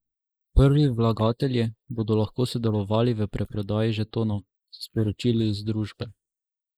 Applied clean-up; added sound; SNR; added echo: neural mask model Resemble Enhance denoiser.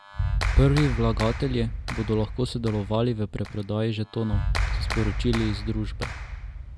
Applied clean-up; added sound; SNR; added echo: none; Clapping; 3 dB; none.